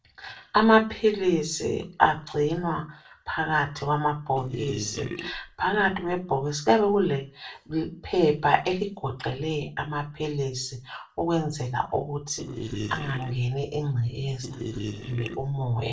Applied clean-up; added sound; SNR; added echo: neural separator model SepFormer DNS4.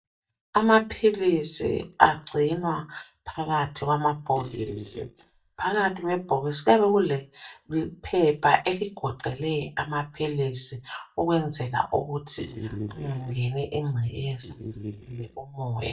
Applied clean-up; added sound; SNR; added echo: neural mask model DeepFilterNet 3.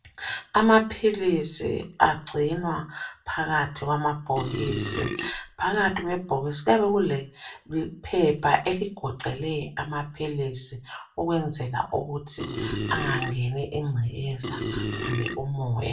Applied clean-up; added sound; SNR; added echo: none; Burping, eructation; 5 dB; reverberation time 0.3 s.